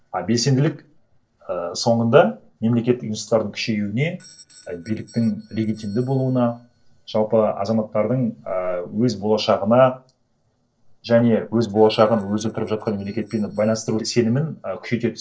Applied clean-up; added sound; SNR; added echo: neural separator model SepFormer DNS4.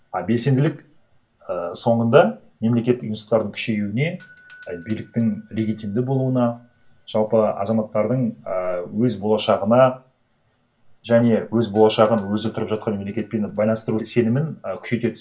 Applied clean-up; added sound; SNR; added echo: none; Doorbell; 18 dB; reverberation time 0.2 s.